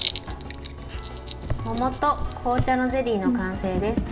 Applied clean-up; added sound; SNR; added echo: none; Writing; 2 dB; reverberation time 2.3 s.